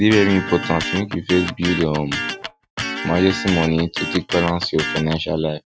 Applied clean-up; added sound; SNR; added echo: none; Electric guitar; 7 dB; none.